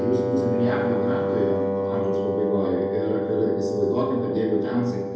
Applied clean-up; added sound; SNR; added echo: none; Wind instrument, woodwind instrument; 1 dB; reverberation time 0.9 s.